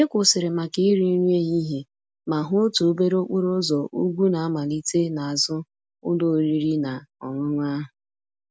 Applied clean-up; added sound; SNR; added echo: none; none; none; none.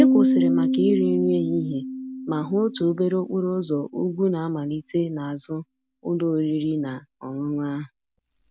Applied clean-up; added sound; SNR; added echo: none; Piano; 3 dB; none.